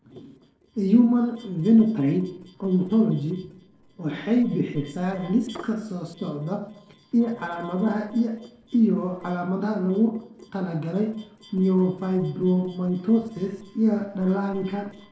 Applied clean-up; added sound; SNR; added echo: neural separator model SepFormer DNS4.